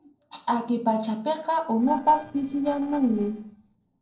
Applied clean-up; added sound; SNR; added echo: neural separator model SepFormer DNS4.